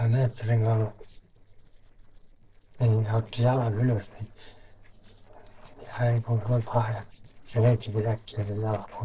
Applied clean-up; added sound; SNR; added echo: neural separator model SepFormer DNS4.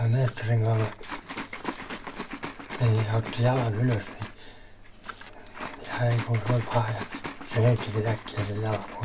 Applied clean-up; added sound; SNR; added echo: none; Liquid; 11 dB; reverberation time 0.2 s.